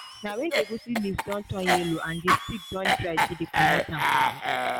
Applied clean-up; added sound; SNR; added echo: none; Cough; -4 dB; none.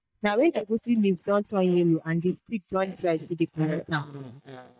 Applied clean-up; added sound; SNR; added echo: neural mask model DeepFilterNet 3.